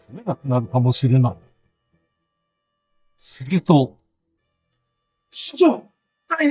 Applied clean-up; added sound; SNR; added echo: neural mask model DeepFilterNet 3.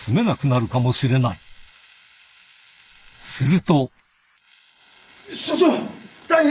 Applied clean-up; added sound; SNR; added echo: neural mask model Resemble Enhance denoiser.